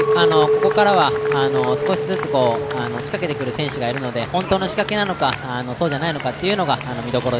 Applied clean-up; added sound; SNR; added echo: none; Chink, clink; 3 dB; none.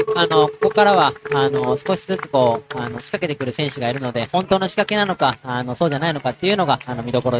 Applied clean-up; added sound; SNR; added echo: neural mask model RNNoise.